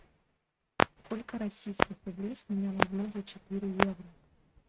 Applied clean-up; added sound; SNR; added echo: neural mask model RNNoise.